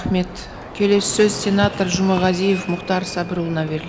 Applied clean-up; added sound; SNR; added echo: none; Fixed-wing aircraft, airplane; 13 dB; none.